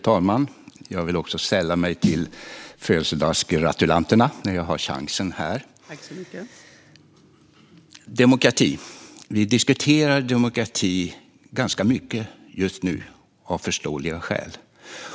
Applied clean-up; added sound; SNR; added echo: none; Snare drum; 6 dB; none.